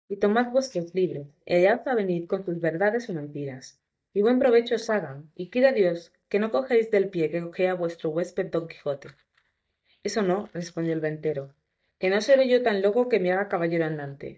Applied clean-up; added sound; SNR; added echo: neural mask model DeepFilterNet 3.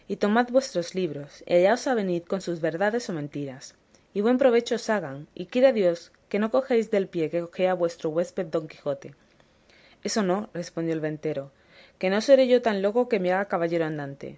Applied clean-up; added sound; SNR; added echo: none; none; none; none.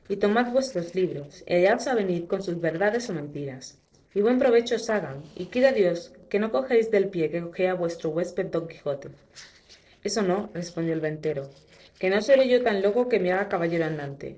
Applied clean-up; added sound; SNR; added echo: neural separator model SepFormer DNS4.